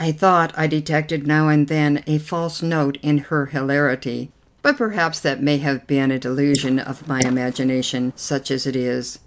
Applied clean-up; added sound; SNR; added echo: neural mask model Resemble Enhance denoiser.